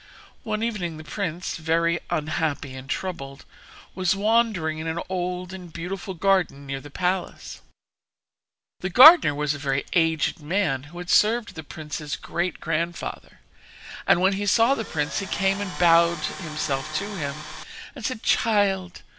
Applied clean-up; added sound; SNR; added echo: none; Tools; 11 dB; none.